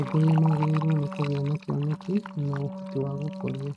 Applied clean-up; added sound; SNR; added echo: neural mask model RNNoise.